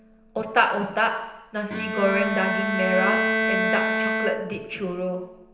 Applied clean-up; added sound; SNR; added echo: none; Bowed string instrument; 1 dB; reverberation time 0.9 s.